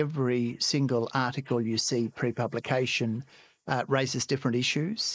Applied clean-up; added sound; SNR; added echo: neural mask model Resemble Enhance denoiser.